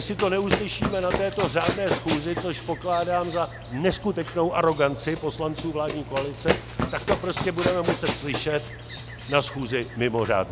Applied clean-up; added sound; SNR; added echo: none; Run; 5 dB; none.